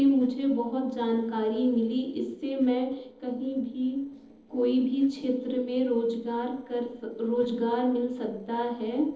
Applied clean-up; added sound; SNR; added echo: neural separator model SepFormer DNS4.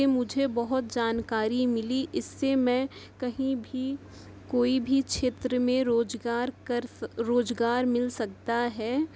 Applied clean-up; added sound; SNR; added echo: none; none; none; none.